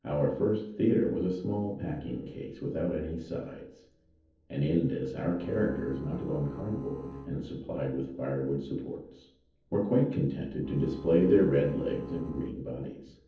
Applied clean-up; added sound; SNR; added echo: neural separator model SepFormer DNS4.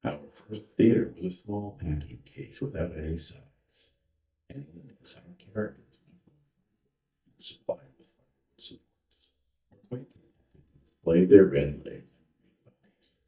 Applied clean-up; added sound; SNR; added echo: neural mask model DeepFilterNet 3.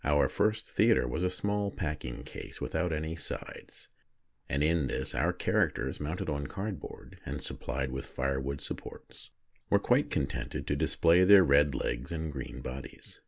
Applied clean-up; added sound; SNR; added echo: none; none; none; none.